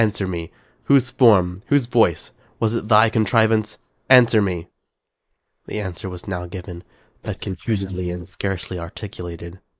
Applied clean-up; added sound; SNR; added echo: neural mask model Resemble Enhance denoiser.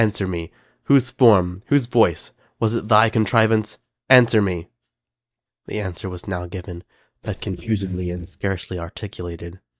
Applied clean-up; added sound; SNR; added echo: neural mask model DeepFilterNet 3.